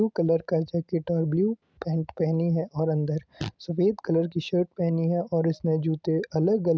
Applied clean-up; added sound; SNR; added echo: none; none; none; none.